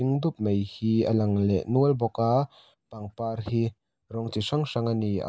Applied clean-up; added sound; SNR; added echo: none; none; none; none.